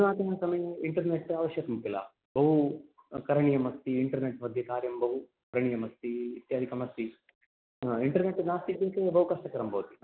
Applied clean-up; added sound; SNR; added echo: none; none; none; none.